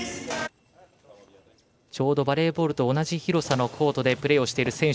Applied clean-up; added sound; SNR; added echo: none; none; none; none.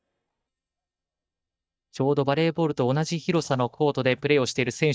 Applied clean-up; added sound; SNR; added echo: neural mask model DeepFilterNet 3.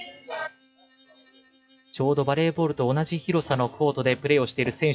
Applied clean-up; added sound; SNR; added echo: classical method log-MMSE.